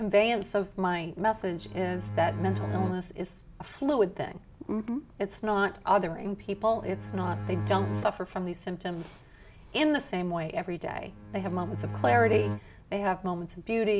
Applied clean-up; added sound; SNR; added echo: none; Bowed string instrument; 5 dB; none.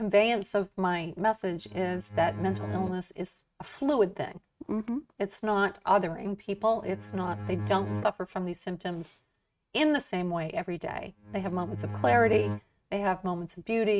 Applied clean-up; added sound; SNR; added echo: neural mask model RNNoise.